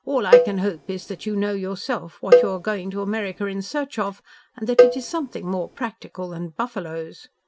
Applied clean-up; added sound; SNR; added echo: none; Cowbell; -4 dB; none.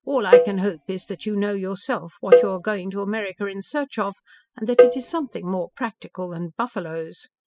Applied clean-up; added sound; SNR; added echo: classical method spectral subtraction.